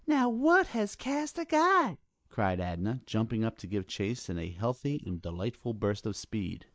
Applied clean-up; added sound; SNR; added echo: neural mask model Resemble Enhance denoiser.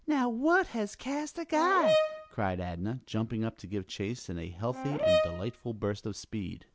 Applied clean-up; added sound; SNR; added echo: none; Brass instrument; 0 dB; none.